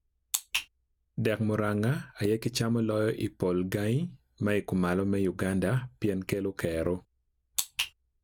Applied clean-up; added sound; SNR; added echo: none; none; none; none.